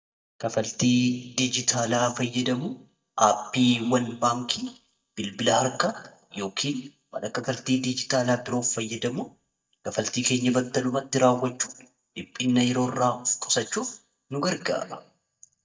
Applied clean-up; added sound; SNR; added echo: neural mask model DeepFilterNet 3.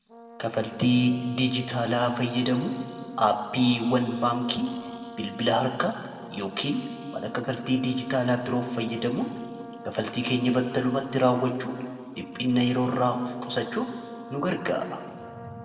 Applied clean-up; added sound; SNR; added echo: none; Brass instrument; 17 dB; reverberation time 1.9 s.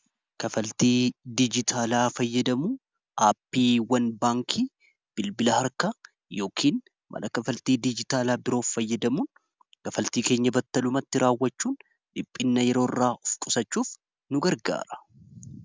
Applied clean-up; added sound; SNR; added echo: none; none; none; none.